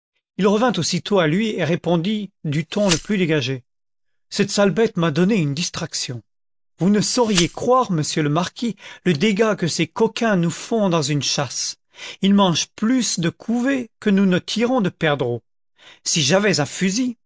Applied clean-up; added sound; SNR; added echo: neural mask model DeepFilterNet 3.